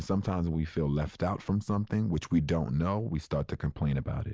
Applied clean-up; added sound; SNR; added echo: none; none; none; none.